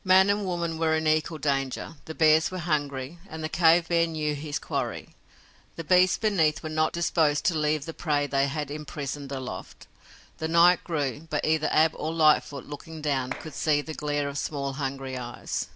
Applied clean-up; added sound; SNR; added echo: none; Clapping; 14 dB; none.